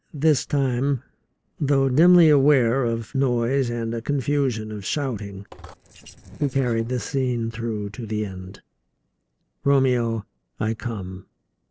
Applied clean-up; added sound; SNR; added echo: neural separator model SepFormer DNS4.